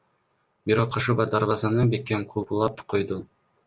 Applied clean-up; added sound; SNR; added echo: none; none; none; none.